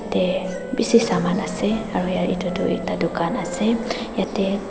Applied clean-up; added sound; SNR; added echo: none; Wind instrument, woodwind instrument + Sliding door; 14 dB; none.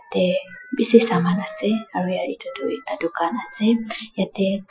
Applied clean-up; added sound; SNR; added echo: classical method Wiener filter.